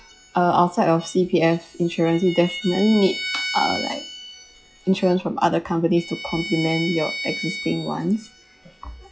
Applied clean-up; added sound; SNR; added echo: classical method log-MMSE.